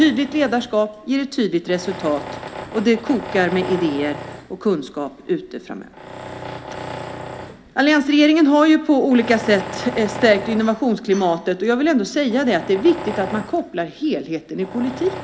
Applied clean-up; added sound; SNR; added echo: none; Tools; 14 dB; reverberation time 0.5 s.